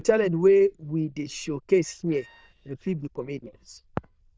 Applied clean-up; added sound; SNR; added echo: neural diffusion model UNIVERSE++.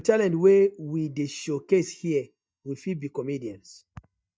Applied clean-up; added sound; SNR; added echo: neural mask model DeepFilterNet 3.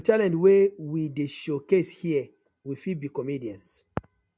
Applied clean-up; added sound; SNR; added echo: none; none; none; none.